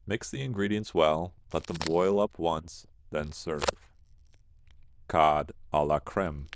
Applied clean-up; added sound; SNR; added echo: neural diffusion model UNIVERSE++.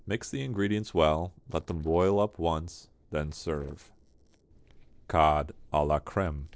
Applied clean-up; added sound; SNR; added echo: neural separator model SepFormer DNS4.